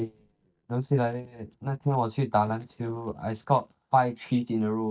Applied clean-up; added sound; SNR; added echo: neural mask model DeepFilterNet 3.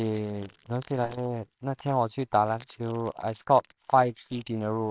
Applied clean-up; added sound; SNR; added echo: neural separator model SepFormer WHAMR!.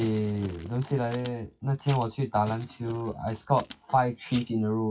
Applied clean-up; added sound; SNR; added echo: classical method WPE with log-MMSE.